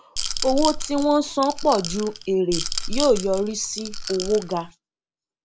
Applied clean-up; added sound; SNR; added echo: none; Rattle / Rattle (instrument); 5 dB; none.